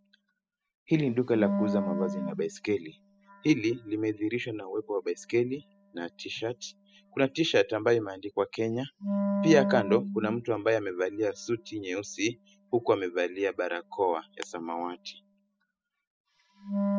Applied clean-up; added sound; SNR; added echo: classical method spectral subtraction.